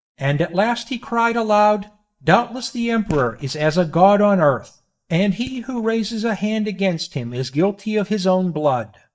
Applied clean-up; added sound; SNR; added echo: neural mask model DeepFilterNet 3.